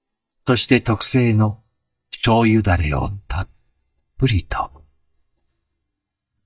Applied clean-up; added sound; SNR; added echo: neural mask model DeepFilterNet 3.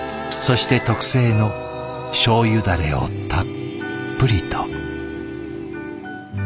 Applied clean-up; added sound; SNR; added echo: none; none; none; none.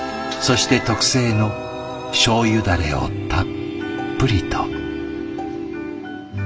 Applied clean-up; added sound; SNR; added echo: none; Bowed string instrument; 20 dB; reverberation time 0.4 s.